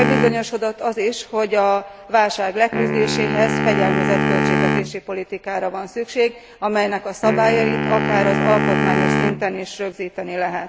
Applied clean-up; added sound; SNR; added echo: none; Wind instrument, woodwind instrument; 1 dB; none.